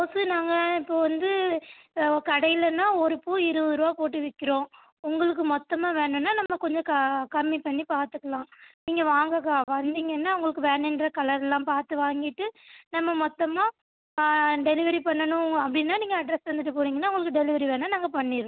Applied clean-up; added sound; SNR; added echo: none; none; none; none.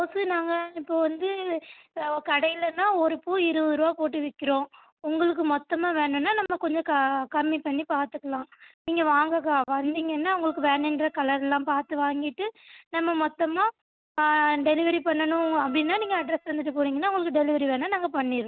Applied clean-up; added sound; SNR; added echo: neural mask model DeepFilterNet 3.